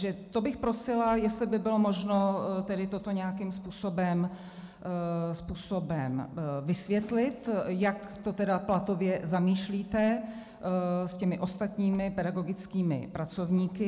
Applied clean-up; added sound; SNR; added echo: none; none; none; none.